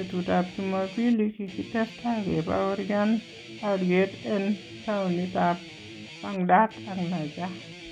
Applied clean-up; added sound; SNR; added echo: none; Guitar; 16 dB; none.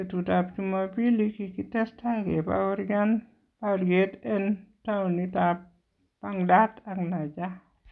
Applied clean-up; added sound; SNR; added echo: none; none; none; none.